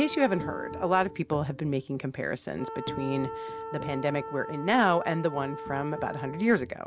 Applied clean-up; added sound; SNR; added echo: none; Wind instrument, woodwind instrument; 11 dB; none.